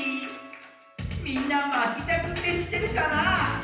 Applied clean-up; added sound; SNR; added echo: none; none; none; reverberation time 0.9 s.